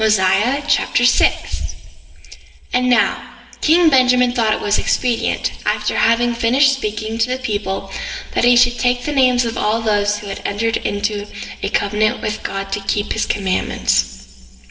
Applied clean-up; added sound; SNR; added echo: none; none; none; reverberation time 1.7 s.